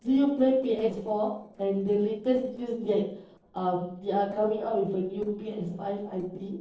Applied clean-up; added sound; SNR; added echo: neural separator model SepFormer DNS4.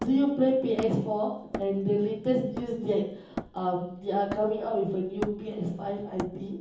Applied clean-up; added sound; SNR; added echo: none; Hammer; 13 dB; reverberation time 0.7 s.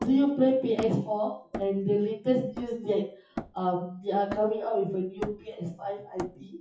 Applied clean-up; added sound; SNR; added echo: classical method WPE with log-MMSE.